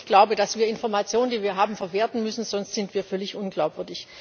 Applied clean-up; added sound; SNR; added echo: none; none; none; none.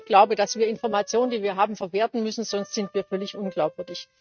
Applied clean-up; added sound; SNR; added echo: neural mask model RNNoise.